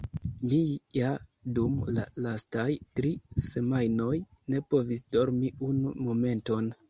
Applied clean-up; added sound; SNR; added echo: none; none; none; none.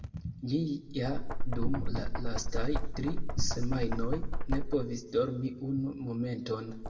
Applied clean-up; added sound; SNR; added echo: none; Knock; -3 dB; reverberation time 0.7 s.